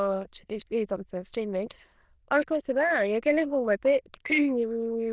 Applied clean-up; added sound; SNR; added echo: neural diffusion model UNIVERSE++.